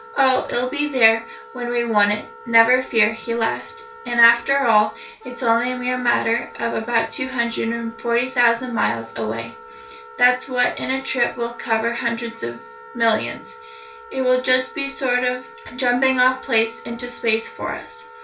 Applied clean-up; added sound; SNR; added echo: none; Wind instrument, woodwind instrument; 18 dB; reverberation time 0.3 s.